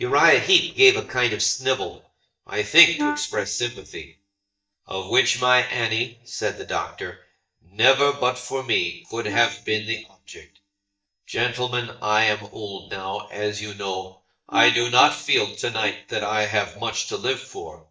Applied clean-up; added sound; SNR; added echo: neural mask model DeepFilterNet 3.